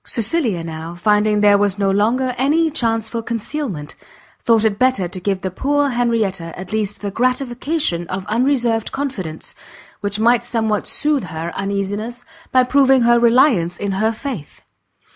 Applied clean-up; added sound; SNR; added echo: none; none; none; none.